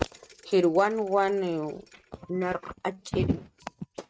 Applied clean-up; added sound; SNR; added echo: neural mask model RNNoise.